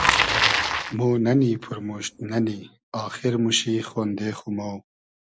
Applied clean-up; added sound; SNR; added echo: none; Bicycle; 3 dB; none.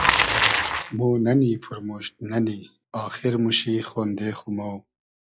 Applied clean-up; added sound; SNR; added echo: classical method log-MMSE.